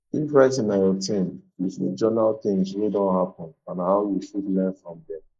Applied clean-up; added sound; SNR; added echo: neural mask model Resemble Enhance denoiser.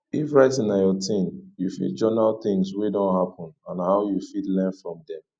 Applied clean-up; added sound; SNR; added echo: none; none; none; none.